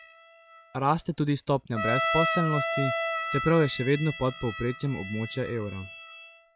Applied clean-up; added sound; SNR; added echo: classical method log-MMSE.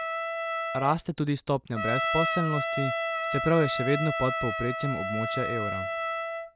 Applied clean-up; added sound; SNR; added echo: none; Trumpet; 1 dB; none.